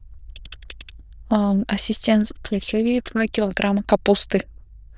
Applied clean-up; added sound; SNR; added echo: neural diffusion model UNIVERSE++.